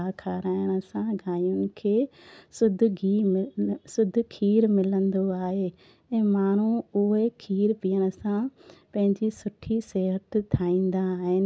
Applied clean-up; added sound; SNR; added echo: none; none; none; none.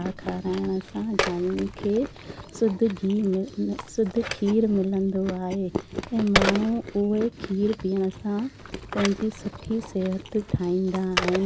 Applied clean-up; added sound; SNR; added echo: none; Chewing, mastication + Telephone; 7 dB; none.